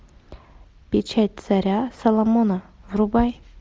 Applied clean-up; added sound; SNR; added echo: none; none; none; none.